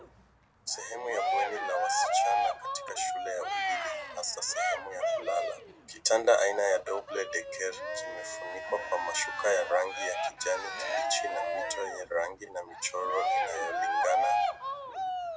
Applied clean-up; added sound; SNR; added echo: none; Cheering; 0 dB; none.